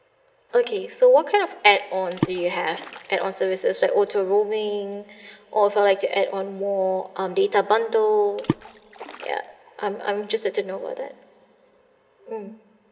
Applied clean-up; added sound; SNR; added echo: none; Water / Splash, splatter; 9 dB; reverberation time 1.7 s.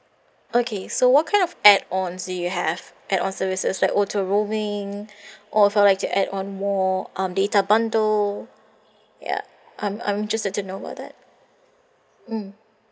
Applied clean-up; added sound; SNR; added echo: none; none; none; none.